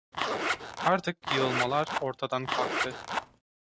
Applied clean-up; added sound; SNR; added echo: none; Zipper (clothing); 0 dB; none.